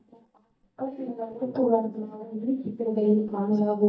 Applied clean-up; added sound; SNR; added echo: neural mask model DeepFilterNet 3.